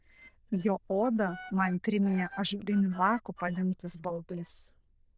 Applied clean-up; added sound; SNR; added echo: neural diffusion model UNIVERSE++.